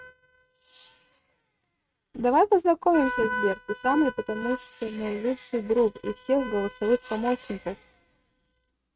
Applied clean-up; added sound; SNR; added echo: neural mask model RNNoise.